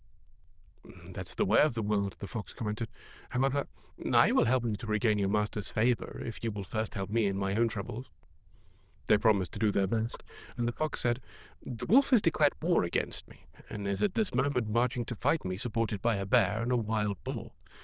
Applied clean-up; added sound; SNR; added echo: neural diffusion model UNIVERSE++.